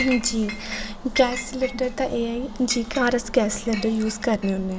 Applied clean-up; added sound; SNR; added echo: none; Chink, clink; 14 dB; none.